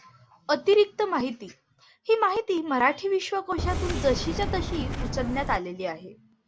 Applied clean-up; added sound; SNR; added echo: none; Subway, metro, underground; 3 dB; none.